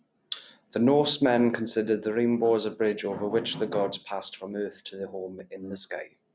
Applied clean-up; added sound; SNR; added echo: none; none; none; none.